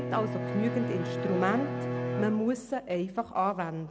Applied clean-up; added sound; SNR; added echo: none; Bowed string instrument; 4 dB; none.